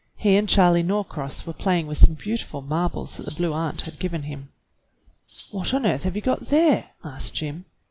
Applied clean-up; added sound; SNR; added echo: none; Rattle (instrument); 18 dB; none.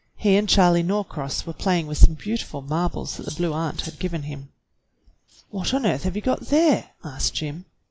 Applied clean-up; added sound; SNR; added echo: neural mask model Resemble Enhance denoiser.